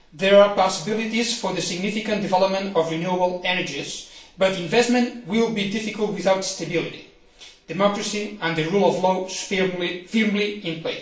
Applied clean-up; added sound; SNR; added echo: none; none; none; reverberation time 0.4 s.